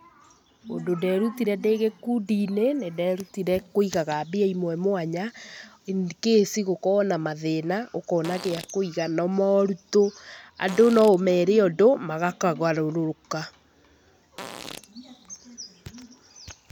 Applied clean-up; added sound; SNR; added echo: none; Fart; 16 dB; none.